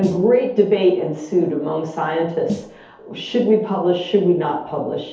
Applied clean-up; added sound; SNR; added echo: none; Snare drum; 15 dB; reverberation time 2.2 s.